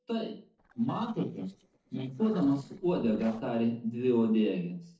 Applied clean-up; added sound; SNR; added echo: neural separator model SepFormer DNS4.